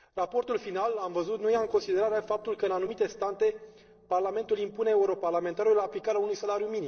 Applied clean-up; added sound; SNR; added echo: neural separator model SepFormer DNS4.